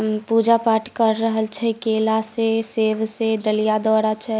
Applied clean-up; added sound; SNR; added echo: none; none; none; none.